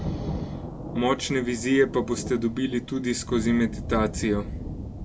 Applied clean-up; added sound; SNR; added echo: none; Thunder; 8 dB; none.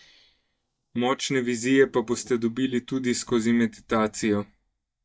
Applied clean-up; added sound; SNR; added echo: neural mask model DeepFilterNet 3.